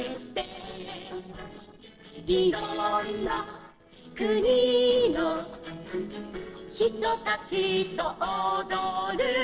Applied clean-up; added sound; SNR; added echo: neural separator model SepFormer DNS4.